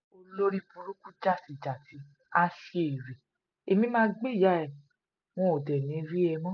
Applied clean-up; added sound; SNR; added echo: none; none; none; none.